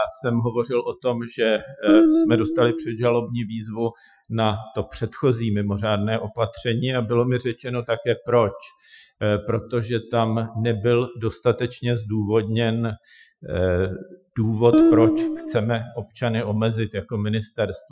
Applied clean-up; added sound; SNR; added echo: classical method Wiener filter.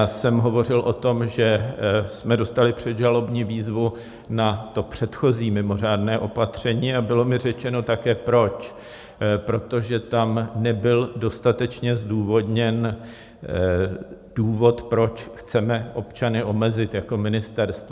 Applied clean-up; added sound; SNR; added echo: none; none; none; none.